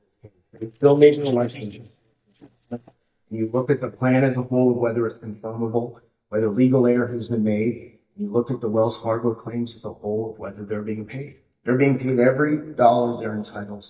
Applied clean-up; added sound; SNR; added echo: neural mask model DeepFilterNet 3.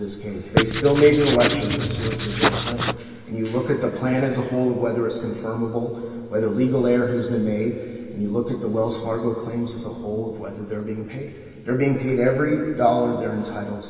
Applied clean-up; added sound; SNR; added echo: none; Writing; 1 dB; reverberation time 2.6 s.